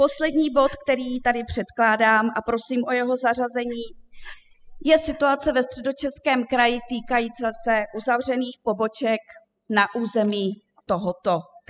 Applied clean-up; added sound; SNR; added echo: classical method spectral subtraction.